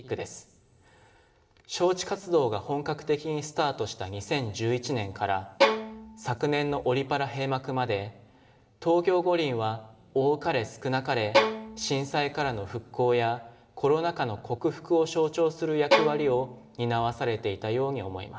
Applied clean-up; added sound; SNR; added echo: none; Bowed string instrument; 1 dB; reverberation time 1.2 s.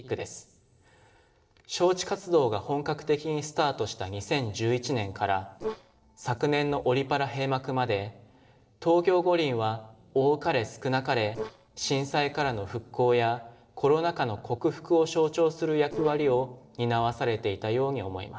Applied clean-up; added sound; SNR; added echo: neural separator model SepFormer DNS4.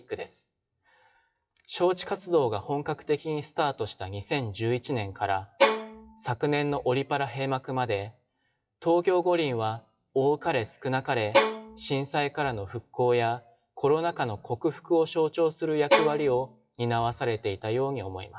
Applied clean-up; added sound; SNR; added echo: classical method WPE with log-MMSE.